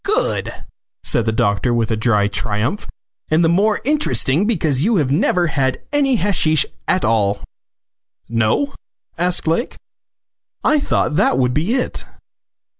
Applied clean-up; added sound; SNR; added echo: none; none; none; none.